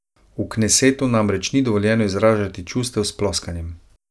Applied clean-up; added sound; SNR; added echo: none; none; none; none.